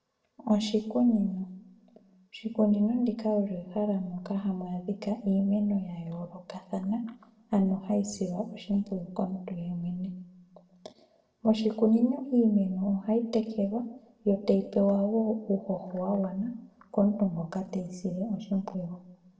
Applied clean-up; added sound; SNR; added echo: none; none; none; reverberation time 0.6 s.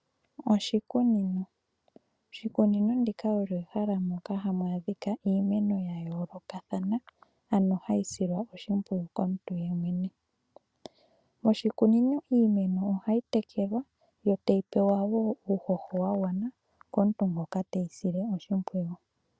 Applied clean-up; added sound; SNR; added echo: none; none; none; none.